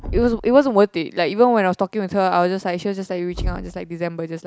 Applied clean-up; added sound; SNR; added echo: none; Thump, thud; 13 dB; none.